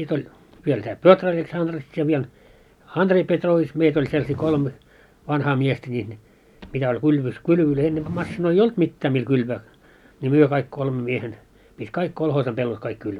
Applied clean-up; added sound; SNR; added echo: none; Whoosh, swoosh, swish; 18 dB; none.